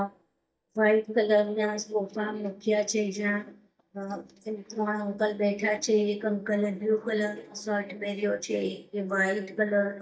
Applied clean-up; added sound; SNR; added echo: neural mask model DeepFilterNet 3.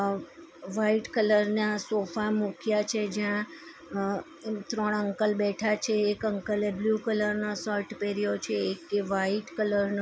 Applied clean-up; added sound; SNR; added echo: none; none; none; none.